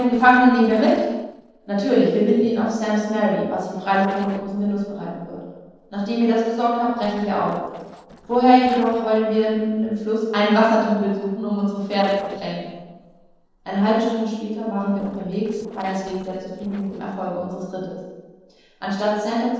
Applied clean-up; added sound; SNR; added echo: neural separator model SepFormer DNS4.